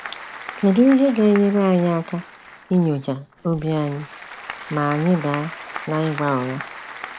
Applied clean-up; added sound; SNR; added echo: none; Applause / Crowd; 15 dB; none.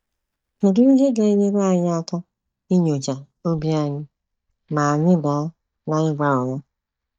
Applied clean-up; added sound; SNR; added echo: neural mask model DeepFilterNet 3.